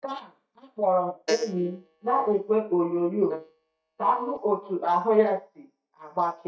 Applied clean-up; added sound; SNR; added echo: neural mask model DeepFilterNet 3.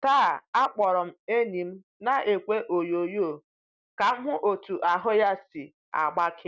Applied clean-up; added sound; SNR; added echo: none; none; none; none.